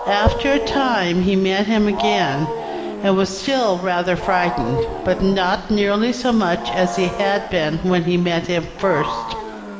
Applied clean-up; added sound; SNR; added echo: none; Wild animals; 8 dB; reverberation time 1.3 s.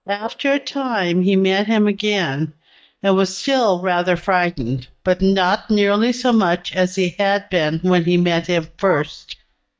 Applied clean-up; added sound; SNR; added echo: neural mask model DeepFilterNet 3.